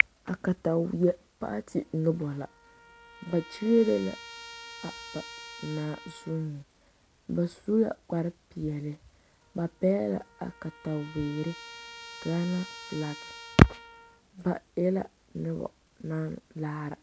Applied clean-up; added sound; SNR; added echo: none; Trumpet; 19 dB; none.